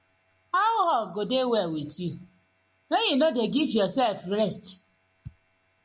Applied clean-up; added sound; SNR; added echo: none; none; none; none.